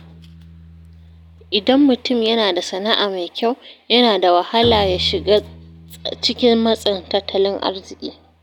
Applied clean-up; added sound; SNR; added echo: none; Bowed string instrument; 18 dB; none.